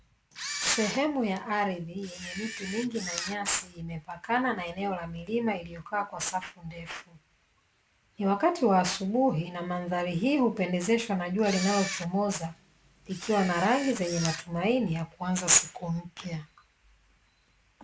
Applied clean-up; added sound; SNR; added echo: none; Camera; 9 dB; none.